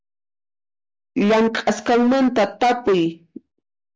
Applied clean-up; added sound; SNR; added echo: none; none; none; none.